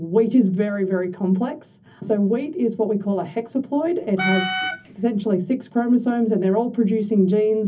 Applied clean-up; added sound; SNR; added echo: none; Wind instrument, woodwind instrument; 6 dB; reverberation time 0.3 s.